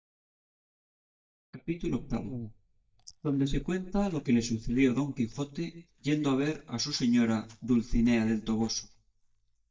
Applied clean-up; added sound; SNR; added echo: neural mask model DeepFilterNet 3.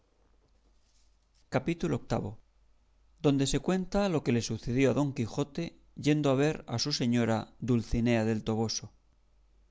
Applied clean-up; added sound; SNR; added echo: none; none; none; none.